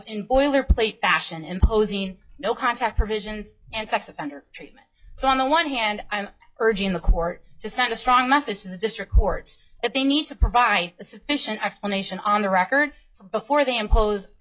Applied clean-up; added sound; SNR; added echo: classical method log-MMSE.